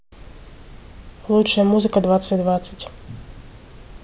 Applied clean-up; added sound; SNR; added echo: none; none; none; none.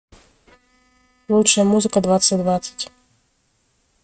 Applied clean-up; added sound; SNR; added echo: neural mask model RNNoise.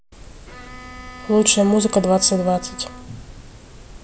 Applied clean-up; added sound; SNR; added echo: none; Bowed string instrument; 19 dB; none.